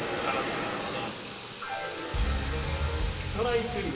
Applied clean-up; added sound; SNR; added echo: none; Sink (filling or washing) / Water tap, faucet; 12 dB; reverberation time 2.5 s.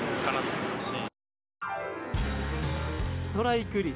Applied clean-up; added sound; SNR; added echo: none; none; none; none.